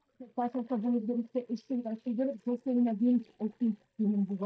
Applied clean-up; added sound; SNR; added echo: neural mask model DeepFilterNet 3.